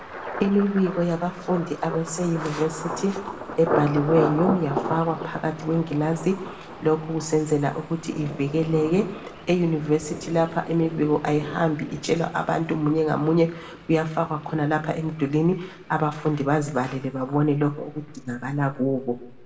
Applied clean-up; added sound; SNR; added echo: none; Thunder; 11 dB; reverberation time 0.6 s.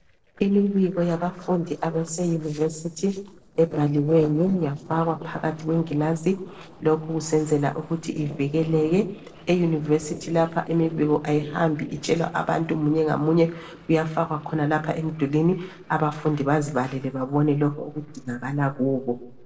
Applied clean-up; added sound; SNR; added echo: neural separator model SepFormer DNS4.